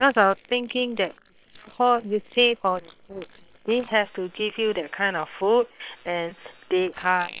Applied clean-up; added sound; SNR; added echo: neural separator model SepFormer WHAM!.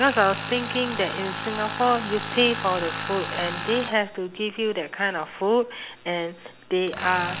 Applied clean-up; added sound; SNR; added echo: none; Tools; 9 dB; none.